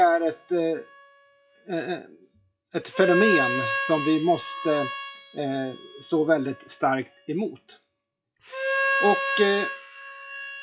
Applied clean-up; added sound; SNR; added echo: classical method WPE with log-MMSE.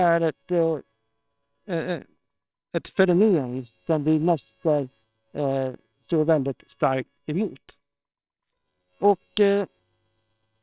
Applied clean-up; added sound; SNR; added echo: neural separator model SepFormer WHAMR!.